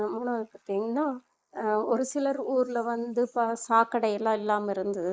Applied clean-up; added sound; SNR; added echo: neural mask model Resemble Enhance denoiser.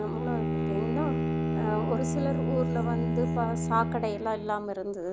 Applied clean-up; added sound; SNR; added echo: none; Bowed string instrument; -2 dB; none.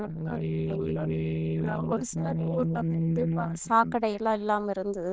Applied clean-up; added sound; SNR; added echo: neural diffusion model UNIVERSE++.